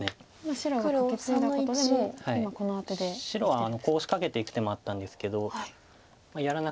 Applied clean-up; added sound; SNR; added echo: none; none; none; none.